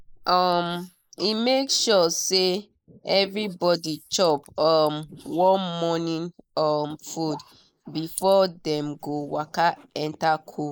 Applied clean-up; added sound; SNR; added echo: neural mask model Resemble Enhance denoiser.